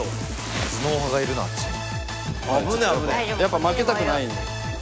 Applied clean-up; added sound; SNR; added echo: none; Crumpling, crinkling; 15 dB; none.